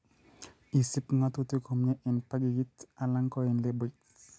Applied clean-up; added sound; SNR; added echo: none; none; none; none.